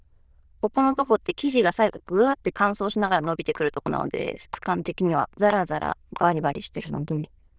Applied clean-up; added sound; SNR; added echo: neural diffusion model UNIVERSE++.